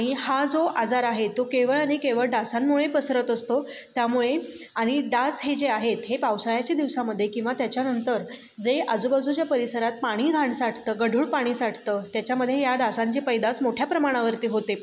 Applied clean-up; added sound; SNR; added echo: none; none; none; none.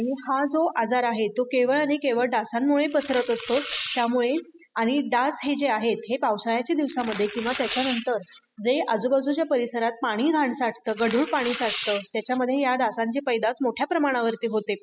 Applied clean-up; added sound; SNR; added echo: classical method spectral subtraction.